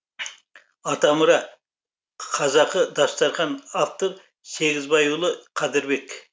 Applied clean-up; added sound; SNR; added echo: none; none; none; none.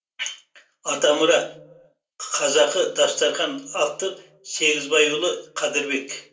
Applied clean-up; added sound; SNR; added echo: none; none; none; reverberation time 0.3 s.